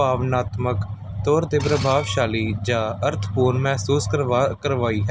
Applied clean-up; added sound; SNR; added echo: none; Screech; 15 dB; none.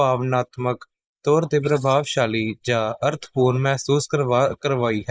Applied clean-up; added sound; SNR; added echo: neural mask model Resemble Enhance denoiser.